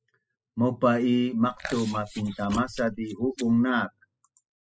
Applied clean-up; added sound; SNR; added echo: classical method spectral subtraction.